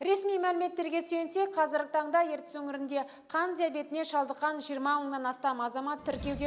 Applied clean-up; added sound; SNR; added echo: none; none; none; none.